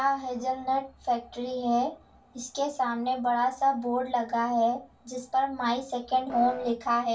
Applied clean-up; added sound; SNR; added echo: none; Piano; 10 dB; reverberation time 0.2 s.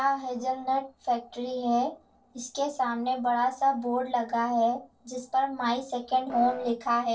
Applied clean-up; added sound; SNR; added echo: neural separator model SepFormer DNS4.